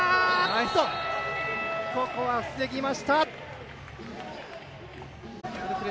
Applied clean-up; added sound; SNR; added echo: none; none; none; none.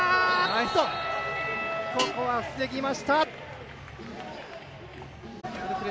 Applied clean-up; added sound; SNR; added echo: none; Guitar; 14 dB; none.